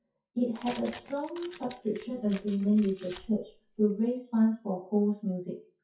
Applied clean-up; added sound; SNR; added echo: classical method WPE with log-MMSE.